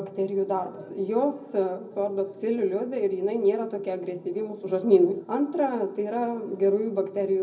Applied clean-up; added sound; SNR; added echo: none; none; none; reverberation time 0.4 s.